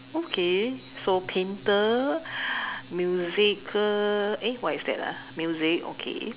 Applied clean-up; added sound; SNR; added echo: none; none; none; none.